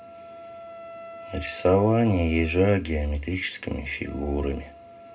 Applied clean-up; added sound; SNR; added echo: none; Wind instrument, woodwind instrument; 18 dB; reverberation time 0.2 s.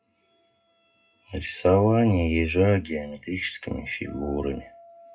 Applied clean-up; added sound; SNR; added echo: classical method WPE with log-MMSE.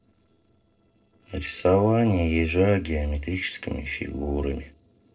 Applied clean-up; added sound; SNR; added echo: neural separator model SepFormer DNS4.